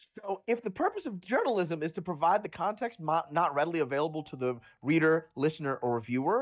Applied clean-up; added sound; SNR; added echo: neural mask model DeepFilterNet 3.